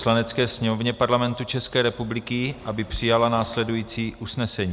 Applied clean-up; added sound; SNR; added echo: none; none; none; none.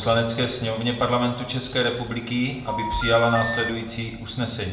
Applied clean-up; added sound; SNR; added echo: none; Telephone; 5 dB; reverberation time 0.8 s.